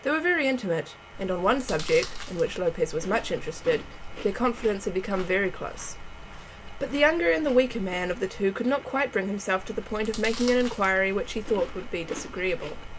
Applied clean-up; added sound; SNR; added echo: none; Chewing, mastication; 12 dB; none.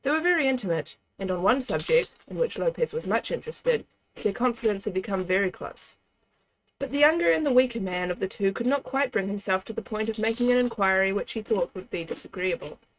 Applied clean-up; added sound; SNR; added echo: neural mask model RNNoise.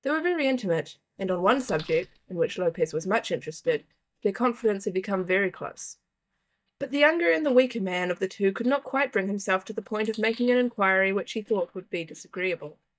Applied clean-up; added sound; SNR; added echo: neural mask model DeepFilterNet 3.